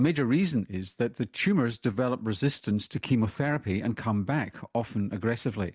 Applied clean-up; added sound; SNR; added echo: none; none; none; none.